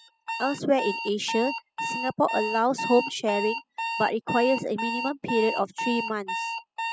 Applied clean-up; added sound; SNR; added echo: classical method spectral subtraction.